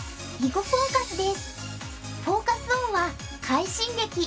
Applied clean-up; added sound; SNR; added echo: none; none; none; reverberation time 0.2 s.